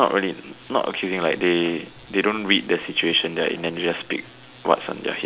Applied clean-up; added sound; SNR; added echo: none; none; none; none.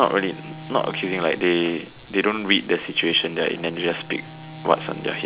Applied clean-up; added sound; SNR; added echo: none; Bowed string instrument; 17 dB; none.